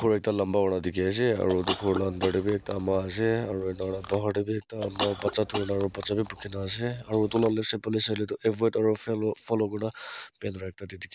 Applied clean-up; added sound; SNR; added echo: none; Chewing, mastication / Cough; 11 dB; none.